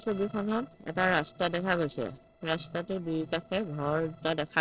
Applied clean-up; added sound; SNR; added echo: neural separator model SepFormer DNS4.